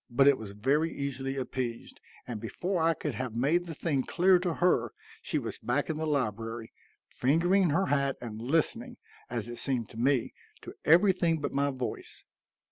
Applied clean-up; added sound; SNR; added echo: none; none; none; none.